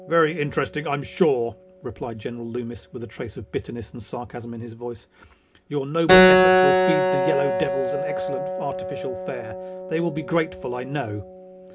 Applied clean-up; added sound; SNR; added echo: none; Keyboard (musical); -3 dB; reverberation time 0.3 s.